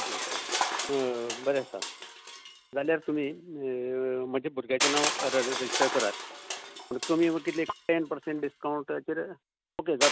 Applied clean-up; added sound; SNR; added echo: none; Crushing; 4 dB; none.